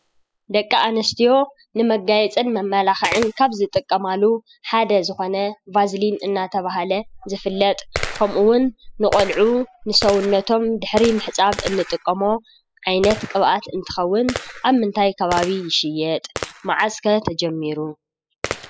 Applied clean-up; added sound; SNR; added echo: classical method spectral subtraction.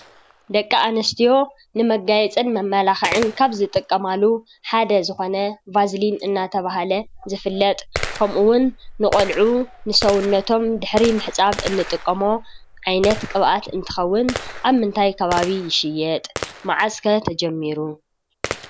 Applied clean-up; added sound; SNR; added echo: none; Gunshot, gunfire; 13 dB; none.